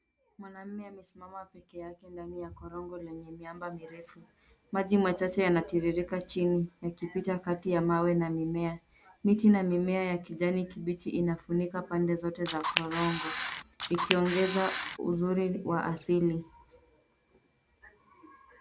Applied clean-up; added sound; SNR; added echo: none; Camera; 1 dB; none.